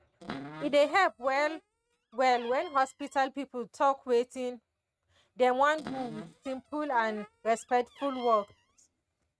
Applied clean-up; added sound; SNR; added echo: neural mask model RNNoise.